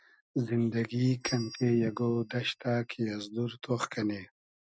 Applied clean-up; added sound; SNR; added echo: neural mask model RNNoise.